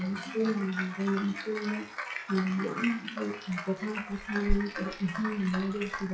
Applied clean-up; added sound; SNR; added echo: classical method WPE with log-MMSE.